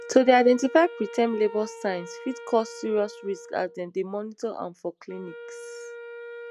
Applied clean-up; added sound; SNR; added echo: none; Wind instrument, woodwind instrument; 15 dB; none.